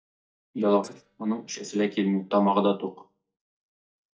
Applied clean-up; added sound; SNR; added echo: neural mask model DeepFilterNet 3.